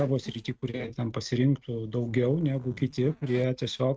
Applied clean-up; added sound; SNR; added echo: neural mask model RNNoise.